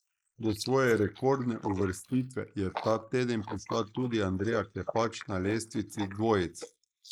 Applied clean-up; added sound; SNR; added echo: neural mask model Resemble Enhance denoiser.